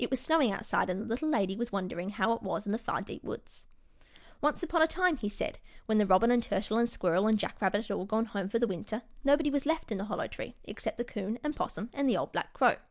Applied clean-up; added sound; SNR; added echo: none; none; none; none.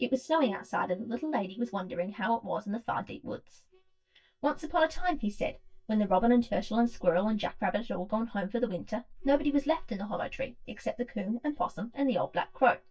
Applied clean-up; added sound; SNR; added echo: neural mask model DeepFilterNet 3.